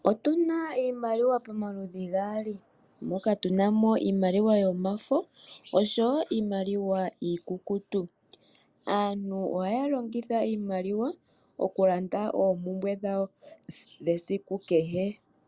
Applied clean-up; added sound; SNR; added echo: none; none; none; none.